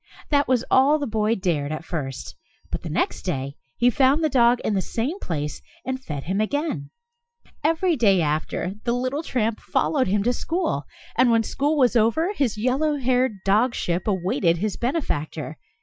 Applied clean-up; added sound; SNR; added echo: classical method Wiener filter.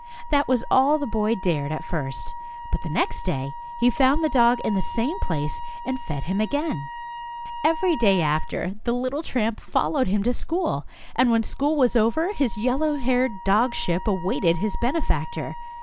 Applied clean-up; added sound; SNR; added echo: none; Wind instrument, woodwind instrument; 14 dB; none.